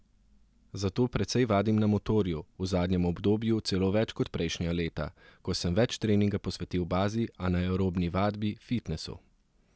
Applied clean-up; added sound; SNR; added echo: none; none; none; none.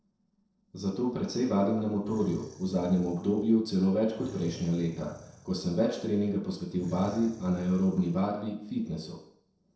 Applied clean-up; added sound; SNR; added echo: neural separator model SepFormer DNS4.